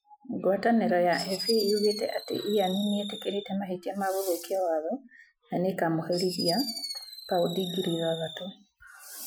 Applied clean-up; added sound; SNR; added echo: classical method Wiener filter.